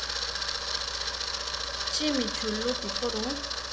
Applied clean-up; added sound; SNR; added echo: none; Camera; -3 dB; none.